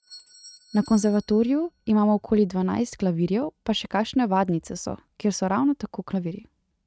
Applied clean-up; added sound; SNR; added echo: neural mask model RNNoise.